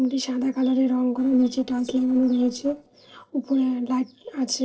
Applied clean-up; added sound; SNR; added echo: neural separator model SepFormer DNS4.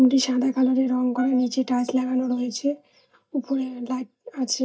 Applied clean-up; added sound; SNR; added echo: neural mask model DeepFilterNet 3.